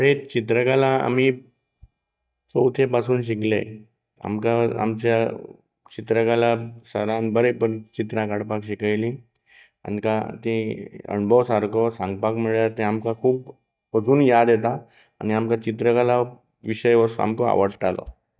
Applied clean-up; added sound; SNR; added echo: neural mask model DeepFilterNet 3.